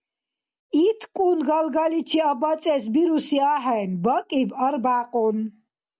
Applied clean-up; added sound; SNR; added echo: none; none; none; none.